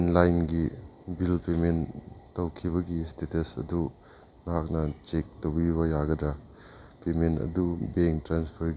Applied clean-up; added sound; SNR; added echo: none; none; none; none.